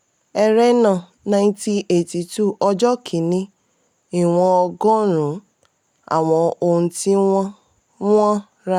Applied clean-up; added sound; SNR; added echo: none; none; none; none.